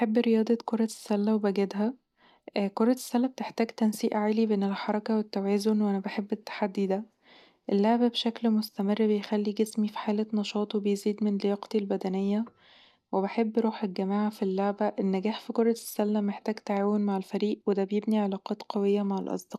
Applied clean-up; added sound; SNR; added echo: neural mask model DeepFilterNet 3.